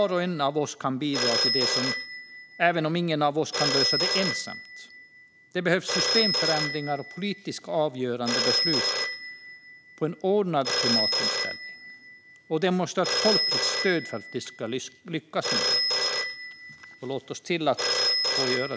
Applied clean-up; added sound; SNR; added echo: none; Telephone; 0 dB; none.